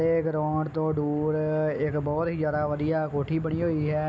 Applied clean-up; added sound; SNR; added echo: none; none; none; none.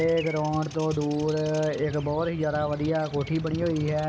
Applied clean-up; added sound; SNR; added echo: none; Bird vocalization, bird call, bird song; 19 dB; none.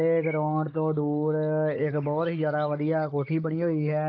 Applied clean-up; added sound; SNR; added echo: neural mask model Resemble Enhance denoiser.